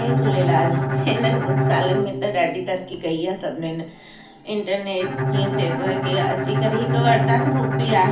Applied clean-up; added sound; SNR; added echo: none; Bowed string instrument; -1 dB; reverberation time 0.4 s.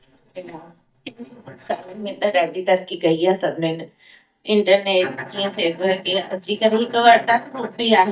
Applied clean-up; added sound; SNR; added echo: neural mask model DeepFilterNet 3.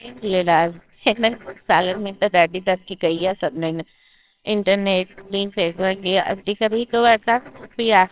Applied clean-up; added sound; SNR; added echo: neural separator model SepFormer WHAMR!.